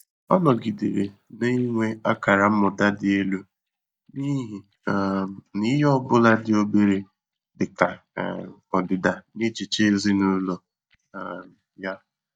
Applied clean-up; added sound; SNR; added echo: neural mask model DeepFilterNet 3.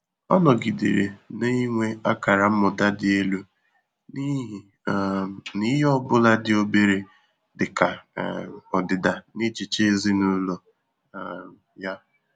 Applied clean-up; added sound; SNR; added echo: none; none; none; none.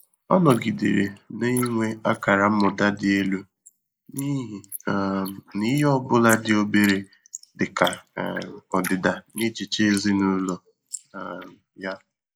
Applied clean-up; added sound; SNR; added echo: neural mask model Resemble Enhance denoiser.